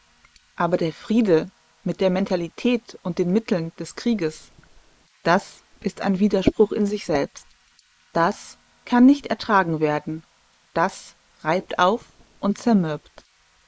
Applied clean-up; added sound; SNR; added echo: neural mask model Resemble Enhance denoiser.